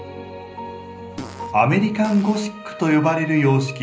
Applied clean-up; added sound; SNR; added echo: none; Fart; 18 dB; reverberation time 0.5 s.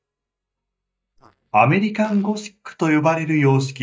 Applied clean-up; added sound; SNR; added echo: neural mask model DeepFilterNet 3.